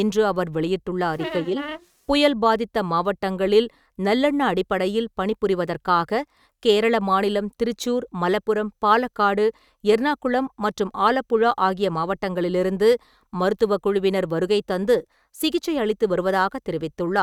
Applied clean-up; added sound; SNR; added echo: neural mask model RNNoise.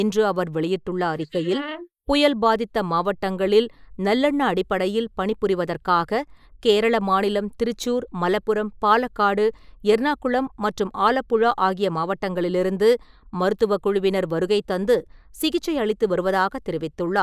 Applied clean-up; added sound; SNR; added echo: neural mask model Resemble Enhance denoiser.